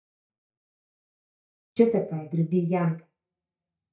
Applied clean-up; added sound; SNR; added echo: neural mask model DeepFilterNet 3.